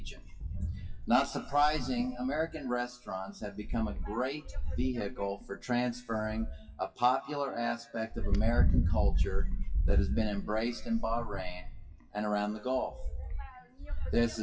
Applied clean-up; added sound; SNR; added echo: classical method WPE with log-MMSE.